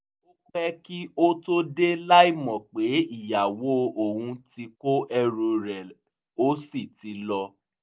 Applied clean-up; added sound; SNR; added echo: none; none; none; none.